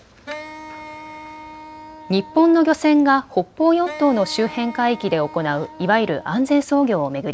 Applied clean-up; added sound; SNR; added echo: none; Wind instrument, woodwind instrument; 18 dB; none.